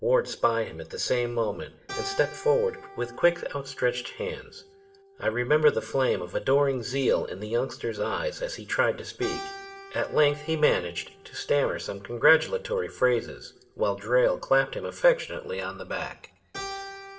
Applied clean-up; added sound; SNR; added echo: none; Keyboard (musical); 18 dB; reverberation time 0.6 s.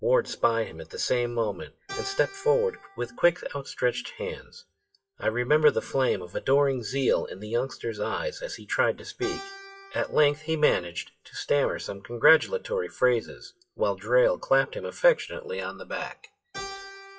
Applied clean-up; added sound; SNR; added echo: classical method WPE with log-MMSE.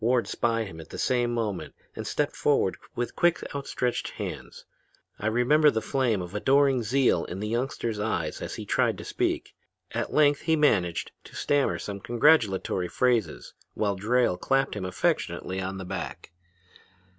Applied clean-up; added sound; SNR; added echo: none; none; none; none.